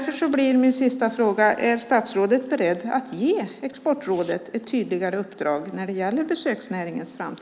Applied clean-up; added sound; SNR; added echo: none; none; none; none.